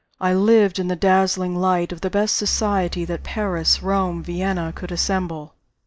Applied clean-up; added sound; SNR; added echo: neural mask model DeepFilterNet 3.